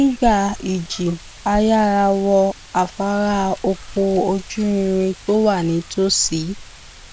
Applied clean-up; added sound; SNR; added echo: none; Wind; 16 dB; none.